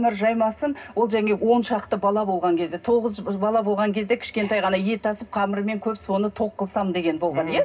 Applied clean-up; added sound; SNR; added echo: none; none; none; reverberation time 0.2 s.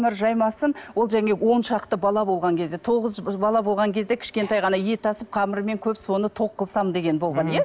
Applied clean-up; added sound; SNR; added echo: none; none; none; none.